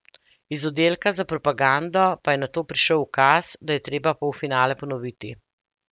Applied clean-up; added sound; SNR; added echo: none; none; none; none.